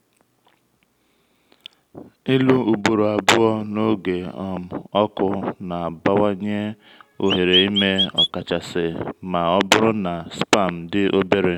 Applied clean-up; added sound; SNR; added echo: none; Chirp, tweet; 0 dB; none.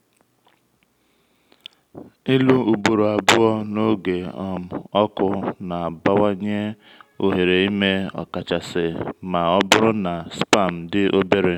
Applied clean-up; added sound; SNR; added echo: none; none; none; none.